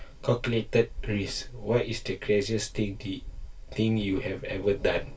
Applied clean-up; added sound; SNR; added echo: none; Wind; 12 dB; reverberation time 0.2 s.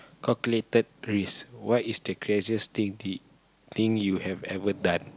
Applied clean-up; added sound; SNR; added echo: none; none; none; none.